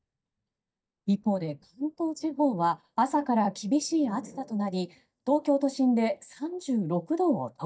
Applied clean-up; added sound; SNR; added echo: neural mask model DeepFilterNet 3.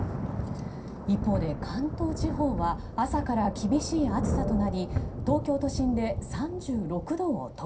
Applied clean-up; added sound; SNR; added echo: none; Thunder / Rain; 3 dB; reverberation time 0.3 s.